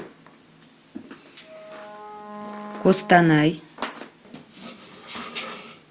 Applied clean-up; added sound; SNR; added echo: none; Wind instrument, woodwind instrument; 15 dB; none.